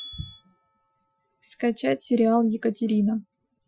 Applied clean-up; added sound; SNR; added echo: classical method Wiener filter.